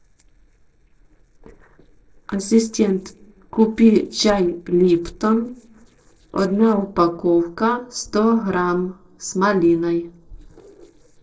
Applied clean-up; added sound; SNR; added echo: neural separator model SepFormer DNS4.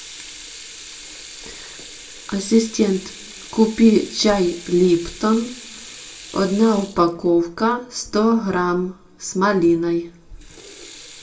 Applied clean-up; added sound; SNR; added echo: none; Sink (filling or washing) / Water tap, faucet; 19 dB; reverberation time 0.3 s.